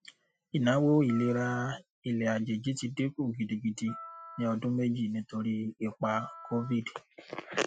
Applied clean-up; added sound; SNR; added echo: classical method Wiener filter.